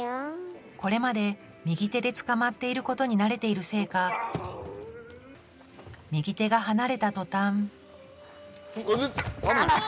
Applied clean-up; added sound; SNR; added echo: none; none; none; none.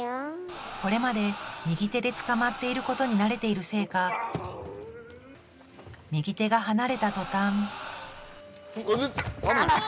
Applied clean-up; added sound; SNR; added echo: none; Crowd; 11 dB; none.